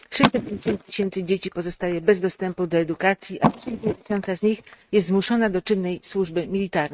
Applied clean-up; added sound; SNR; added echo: neural mask model RNNoise.